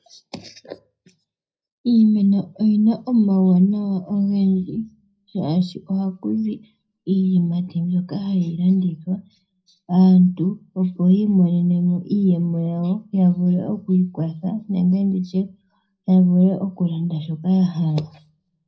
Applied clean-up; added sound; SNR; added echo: none; none; none; reverberation time 0.3 s.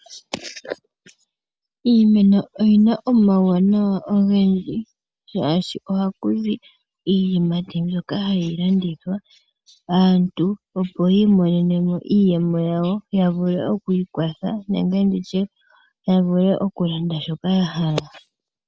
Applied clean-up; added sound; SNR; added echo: none; none; none; none.